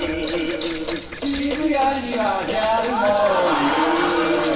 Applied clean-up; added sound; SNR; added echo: none; Printer; 19 dB; reverberation time 1.2 s.